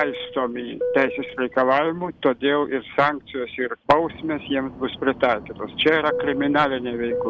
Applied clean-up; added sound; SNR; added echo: none; Fixed-wing aircraft, airplane; 11 dB; none.